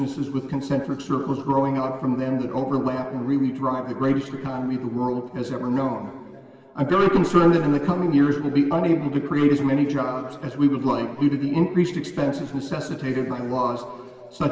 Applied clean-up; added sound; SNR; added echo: none; none; none; reverberation time 2.3 s.